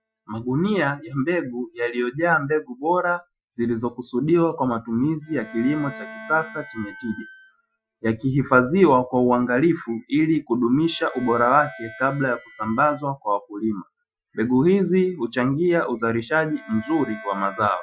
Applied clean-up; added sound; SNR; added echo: classical method Wiener filter.